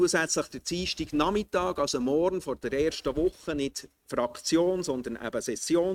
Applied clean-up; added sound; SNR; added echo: neural mask model RNNoise.